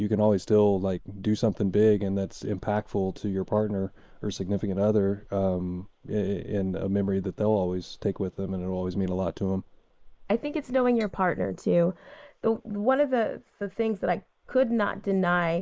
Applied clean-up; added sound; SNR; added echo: neural mask model Resemble Enhance denoiser.